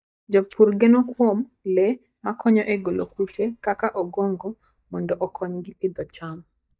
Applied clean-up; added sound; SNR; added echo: neural mask model DeepFilterNet 3.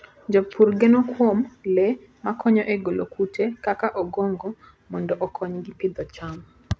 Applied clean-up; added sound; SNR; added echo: none; none; none; none.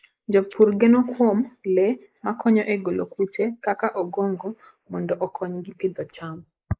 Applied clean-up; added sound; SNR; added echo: neural mask model Resemble Enhance denoiser.